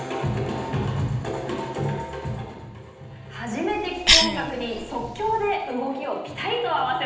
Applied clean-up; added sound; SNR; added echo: none; Cough; -1 dB; reverberation time 0.9 s.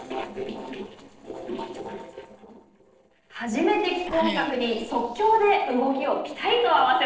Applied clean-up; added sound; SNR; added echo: neural separator model SepFormer DNS4.